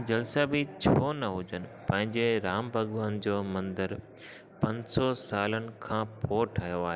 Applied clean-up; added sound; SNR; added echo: none; none; none; none.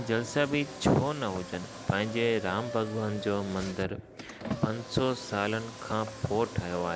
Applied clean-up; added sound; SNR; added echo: none; Car; 12 dB; none.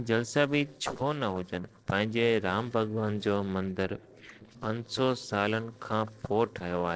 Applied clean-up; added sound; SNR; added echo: neural separator model SepFormer DNS4.